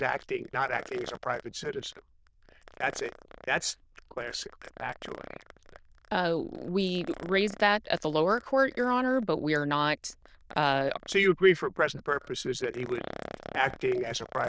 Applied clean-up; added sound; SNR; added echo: neural diffusion model UNIVERSE++.